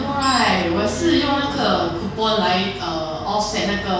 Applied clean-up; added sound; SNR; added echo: none; Screech; 15 dB; reverberation time 0.6 s.